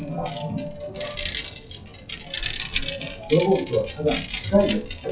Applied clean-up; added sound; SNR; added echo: classical method WPE with log-MMSE.